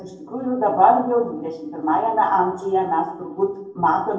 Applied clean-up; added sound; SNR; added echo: none; none; none; reverberation time 0.6 s.